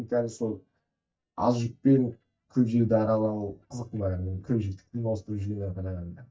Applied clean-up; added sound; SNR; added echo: neural mask model DeepFilterNet 3.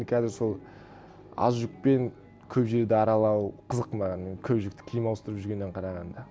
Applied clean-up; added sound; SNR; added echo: none; none; none; none.